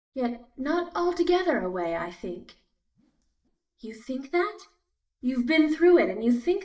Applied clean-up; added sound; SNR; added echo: neural mask model DeepFilterNet 3.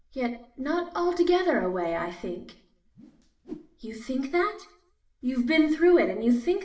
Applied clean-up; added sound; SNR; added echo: none; Whoosh, swoosh, swish; 20 dB; reverberation time 0.5 s.